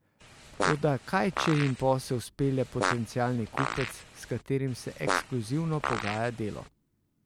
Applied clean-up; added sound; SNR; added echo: none; Fart; 5 dB; none.